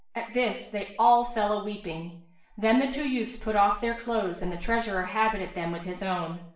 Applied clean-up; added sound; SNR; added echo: none; none; none; reverberation time 0.5 s.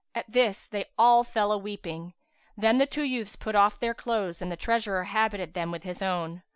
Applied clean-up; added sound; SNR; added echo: none; none; none; none.